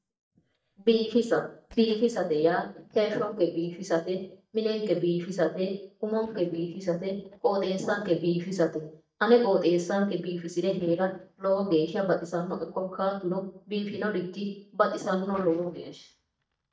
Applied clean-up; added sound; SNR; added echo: neural mask model DeepFilterNet 3.